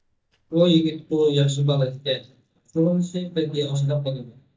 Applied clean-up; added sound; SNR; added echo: neural mask model DeepFilterNet 3.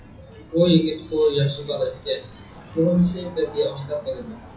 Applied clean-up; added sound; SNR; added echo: classical method WPE with log-MMSE.